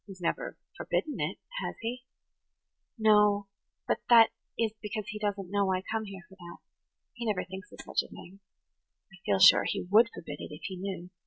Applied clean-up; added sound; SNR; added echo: none; none; none; none.